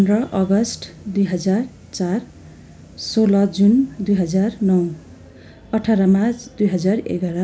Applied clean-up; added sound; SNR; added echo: none; none; none; none.